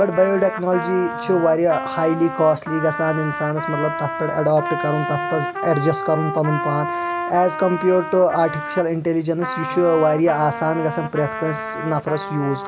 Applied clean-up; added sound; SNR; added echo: none; Trumpet; 7 dB; none.